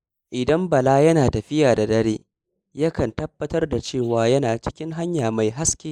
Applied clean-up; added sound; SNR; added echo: neural mask model Resemble Enhance denoiser.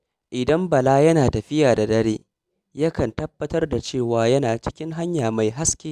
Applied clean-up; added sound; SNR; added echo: none; none; none; none.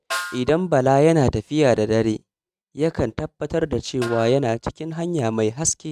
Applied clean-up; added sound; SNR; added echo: neural mask model RNNoise.